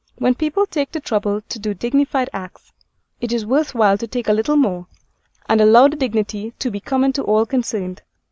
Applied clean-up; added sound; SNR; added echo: none; none; none; none.